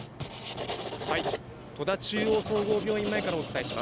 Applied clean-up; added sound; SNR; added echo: none; Writing; 4 dB; none.